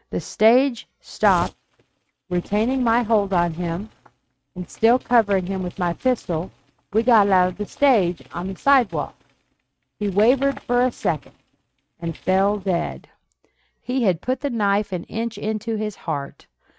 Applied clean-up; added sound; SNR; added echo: neural mask model RNNoise.